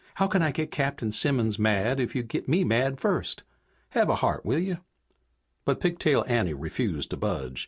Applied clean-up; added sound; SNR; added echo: none; none; none; none.